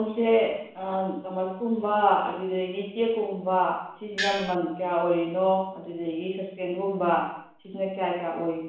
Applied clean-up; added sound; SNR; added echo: none; Gong; 3 dB; reverberation time 0.7 s.